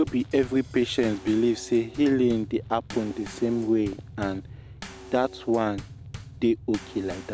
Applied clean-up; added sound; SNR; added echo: none; Bass drum / Snare drum / Drum kit; 15 dB; none.